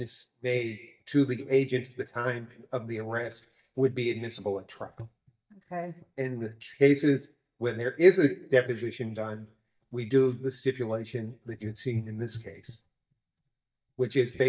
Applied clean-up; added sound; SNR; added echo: neural mask model DeepFilterNet 3.